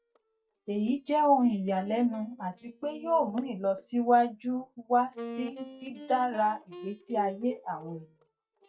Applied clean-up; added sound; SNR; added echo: neural mask model DeepFilterNet 3.